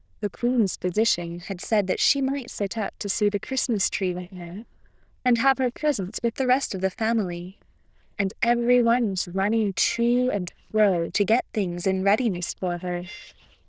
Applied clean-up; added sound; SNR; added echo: neural diffusion model UNIVERSE++.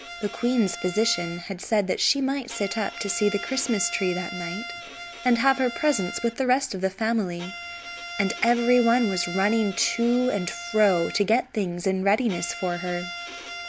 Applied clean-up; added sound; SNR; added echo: none; Bowed string instrument; 12 dB; none.